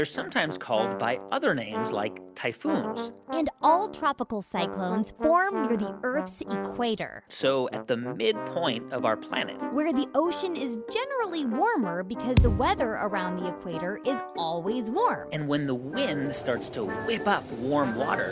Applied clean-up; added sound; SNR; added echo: none; Thump, thud; 0 dB; none.